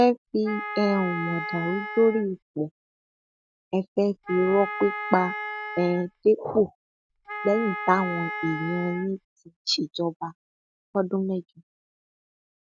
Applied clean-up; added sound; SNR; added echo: none; Wind instrument, woodwind instrument; 7 dB; none.